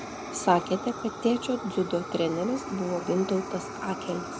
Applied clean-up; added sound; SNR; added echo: none; Fire; 9 dB; none.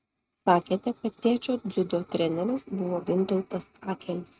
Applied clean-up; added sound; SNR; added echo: neural mask model RNNoise.